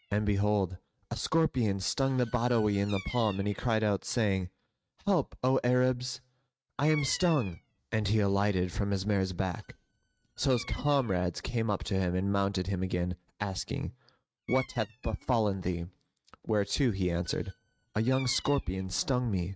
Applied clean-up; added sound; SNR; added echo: neural mask model RNNoise.